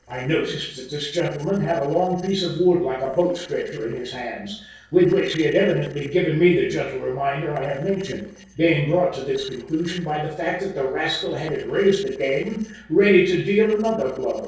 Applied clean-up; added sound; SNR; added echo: neural separator model SepFormer DNS4.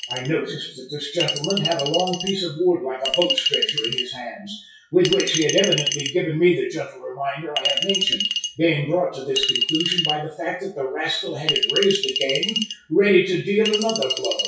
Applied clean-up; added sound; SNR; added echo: classical method WPE with log-MMSE.